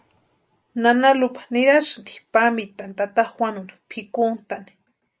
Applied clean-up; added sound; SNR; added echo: none; none; none; none.